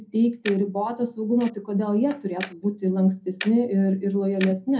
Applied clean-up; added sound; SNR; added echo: none; Tick-tock; 18 dB; reverberation time 0.2 s.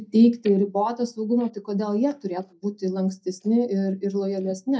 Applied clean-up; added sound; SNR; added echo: neural mask model DeepFilterNet 3.